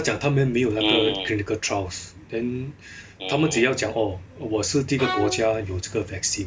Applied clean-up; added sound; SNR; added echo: none; Bowed string instrument; 5 dB; none.